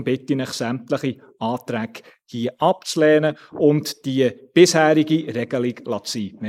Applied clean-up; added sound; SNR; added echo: neural mask model Resemble Enhance denoiser.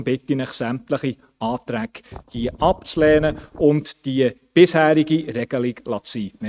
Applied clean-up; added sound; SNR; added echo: neural mask model RNNoise.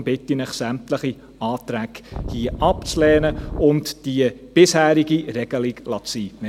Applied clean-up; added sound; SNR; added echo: none; Wind; 8 dB; none.